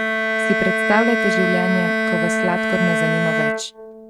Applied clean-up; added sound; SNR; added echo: neural mask model RNNoise.